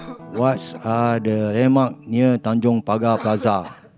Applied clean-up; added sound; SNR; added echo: none; Cough + Guitar; 18 dB; none.